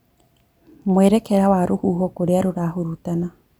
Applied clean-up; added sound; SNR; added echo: none; none; none; none.